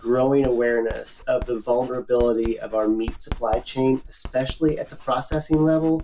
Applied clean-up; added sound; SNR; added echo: none; Writing; 13 dB; none.